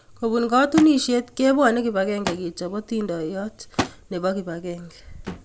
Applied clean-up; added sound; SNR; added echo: none; Thump, thud; 12 dB; none.